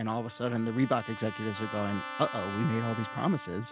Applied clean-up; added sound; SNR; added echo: none; Trumpet + Wind instrument, woodwind instrument; 10 dB; none.